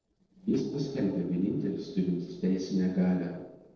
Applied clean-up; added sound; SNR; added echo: neural separator model SepFormer DNS4.